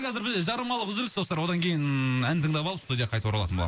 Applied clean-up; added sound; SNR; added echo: neural mask model Resemble Enhance denoiser.